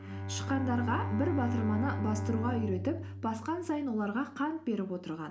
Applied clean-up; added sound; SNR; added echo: none; Bowed string instrument; 4 dB; none.